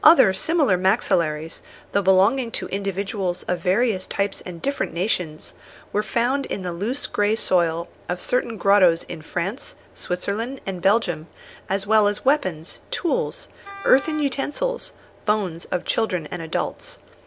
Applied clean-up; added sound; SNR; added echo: none; Wind instrument, woodwind instrument; 16 dB; none.